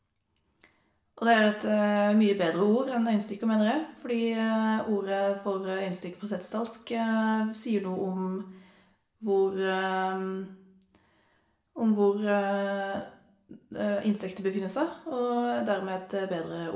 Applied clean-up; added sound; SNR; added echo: none; none; none; reverberation time 0.6 s.